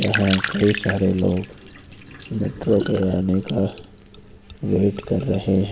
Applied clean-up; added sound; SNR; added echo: none; Trickle, dribble / Sink (filling or washing); 9 dB; none.